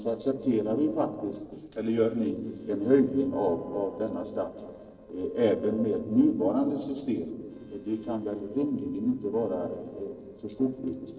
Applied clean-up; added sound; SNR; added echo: neural separator model SepFormer DNS4.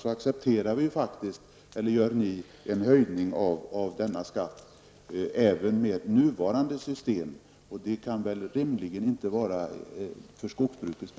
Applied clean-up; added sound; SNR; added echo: none; none; none; none.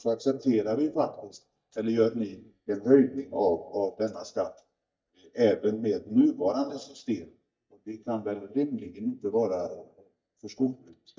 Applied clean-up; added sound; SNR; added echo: neural mask model DeepFilterNet 3.